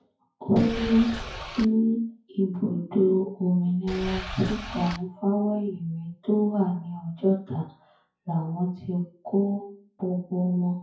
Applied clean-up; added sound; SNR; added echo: classical method WPE with log-MMSE.